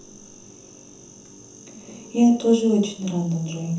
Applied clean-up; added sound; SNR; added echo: none; none; none; reverberation time 0.7 s.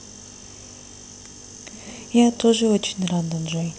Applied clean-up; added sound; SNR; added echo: none; none; none; none.